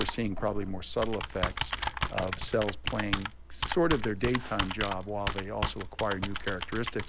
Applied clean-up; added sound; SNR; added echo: none; Computer keyboard; 2 dB; none.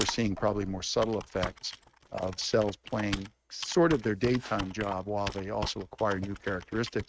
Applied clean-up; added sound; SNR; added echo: neural mask model RNNoise.